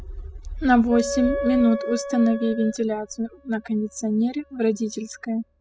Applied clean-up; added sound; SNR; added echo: classical method spectral subtraction.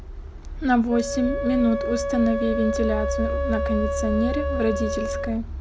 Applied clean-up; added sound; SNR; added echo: none; Wind instrument, woodwind instrument; 4 dB; none.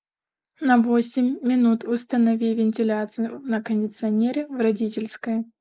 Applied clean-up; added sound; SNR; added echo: neural mask model Resemble Enhance denoiser.